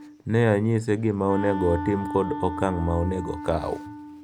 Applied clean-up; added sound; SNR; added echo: none; Wind instrument, woodwind instrument; 9 dB; none.